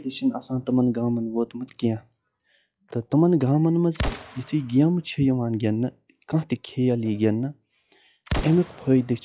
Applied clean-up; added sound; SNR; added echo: classical method log-MMSE.